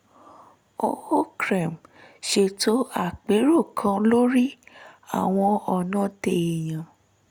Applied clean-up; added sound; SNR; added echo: none; none; none; none.